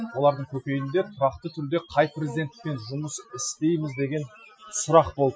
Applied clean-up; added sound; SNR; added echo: classical method Wiener filter.